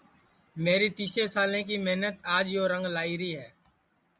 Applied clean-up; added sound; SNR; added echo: none; none; none; none.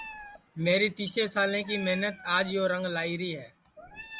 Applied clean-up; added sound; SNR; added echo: none; Meow; 17 dB; none.